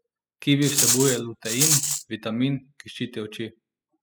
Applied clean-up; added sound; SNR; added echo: classical method spectral subtraction.